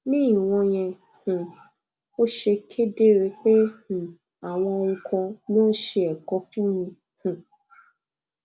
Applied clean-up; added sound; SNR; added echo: none; none; none; none.